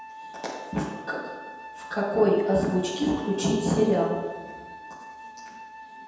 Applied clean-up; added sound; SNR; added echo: none; Wind instrument, woodwind instrument; 15 dB; reverberation time 1.1 s.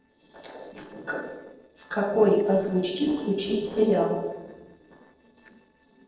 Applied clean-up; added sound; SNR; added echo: neural separator model SepFormer DNS4.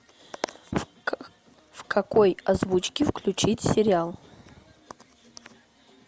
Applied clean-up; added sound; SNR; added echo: none; none; none; none.